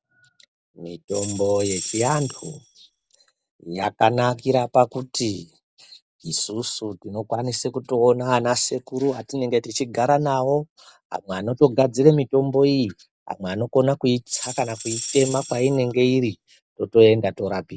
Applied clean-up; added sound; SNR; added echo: none; Tambourine; 11 dB; none.